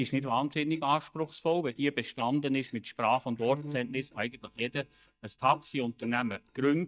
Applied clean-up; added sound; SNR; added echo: neural mask model DeepFilterNet 3.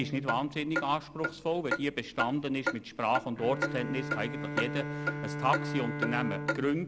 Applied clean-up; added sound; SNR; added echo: none; Bowed string instrument + Clock; 3 dB; none.